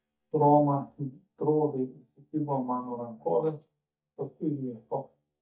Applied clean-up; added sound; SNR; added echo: neural mask model DeepFilterNet 3.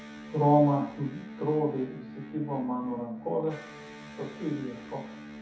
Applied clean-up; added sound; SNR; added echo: none; Electric guitar; 13 dB; reverberation time 0.5 s.